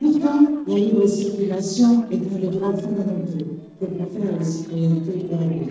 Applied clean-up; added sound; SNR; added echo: neural separator model SepFormer DNS4.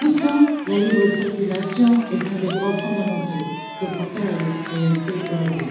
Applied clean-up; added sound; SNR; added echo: none; Cheering; 12 dB; reverberation time 1.2 s.